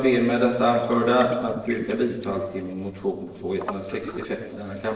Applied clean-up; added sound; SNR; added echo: neural separator model SepFormer DNS4.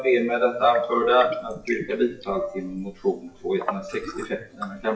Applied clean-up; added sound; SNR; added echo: classical method WPE with log-MMSE.